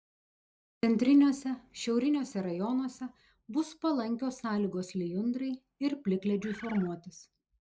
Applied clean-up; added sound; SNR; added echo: neural mask model Resemble Enhance denoiser.